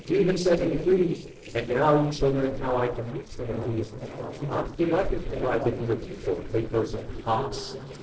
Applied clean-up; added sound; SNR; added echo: neural separator model SepFormer DNS4.